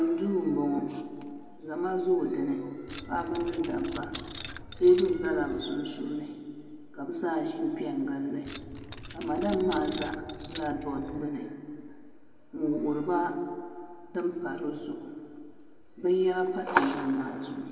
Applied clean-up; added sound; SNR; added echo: none; Keys jangling; 5 dB; reverberation time 1.8 s.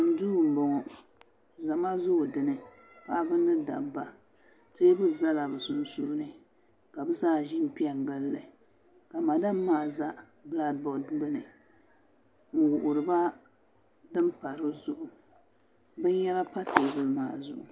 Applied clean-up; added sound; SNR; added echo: none; none; none; none.